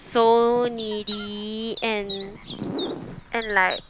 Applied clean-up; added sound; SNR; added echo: none; Chirp, tweet; 11 dB; none.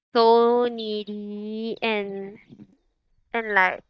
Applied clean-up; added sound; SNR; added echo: neural mask model DeepFilterNet 3.